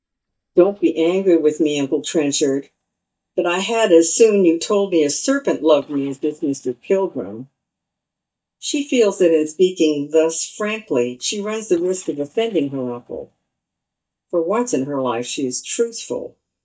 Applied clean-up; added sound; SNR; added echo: neural mask model DeepFilterNet 3.